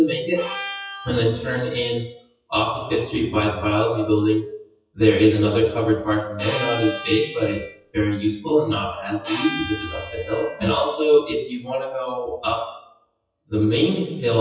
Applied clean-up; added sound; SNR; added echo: classical method WPE with log-MMSE.